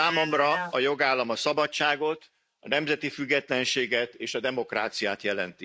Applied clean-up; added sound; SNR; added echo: neural mask model Resemble Enhance denoiser.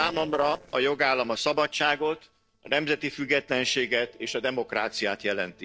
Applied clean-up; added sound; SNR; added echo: neural separator model SepFormer DNS4.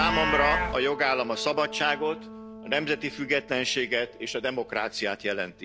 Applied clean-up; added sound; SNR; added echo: none; Piano + Livestock, farm animals, working animals; 6 dB; none.